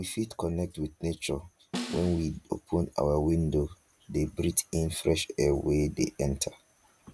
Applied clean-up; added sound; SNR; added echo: none; Snare drum; 10 dB; none.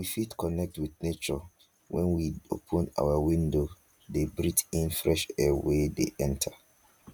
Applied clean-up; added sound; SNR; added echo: none; none; none; none.